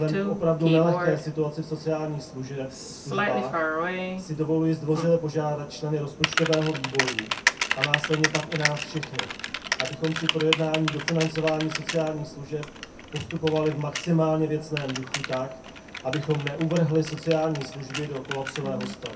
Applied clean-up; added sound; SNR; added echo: none; Typing; 4 dB; reverberation time 0.3 s.